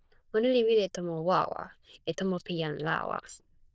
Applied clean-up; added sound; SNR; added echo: neural diffusion model UNIVERSE++.